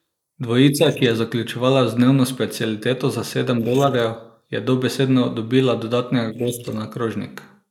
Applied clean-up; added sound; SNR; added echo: neural mask model Resemble Enhance denoiser.